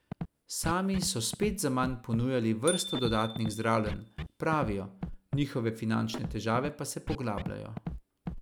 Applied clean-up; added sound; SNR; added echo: none; Bicycle bell + Scratching (performance technique); 8 dB; none.